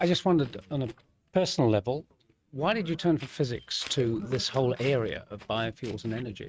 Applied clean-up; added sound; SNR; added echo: neural mask model RNNoise.